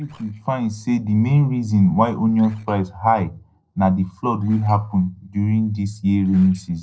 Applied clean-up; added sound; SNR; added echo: neural separator model SepFormer DNS4.